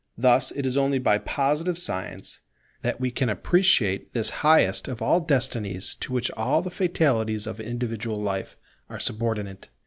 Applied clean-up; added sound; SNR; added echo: none; none; none; none.